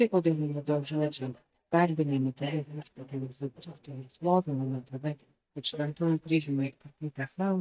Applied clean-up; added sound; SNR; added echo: neural mask model DeepFilterNet 3.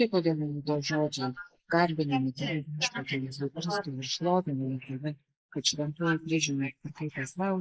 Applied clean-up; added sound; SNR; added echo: neural mask model Resemble Enhance denoiser.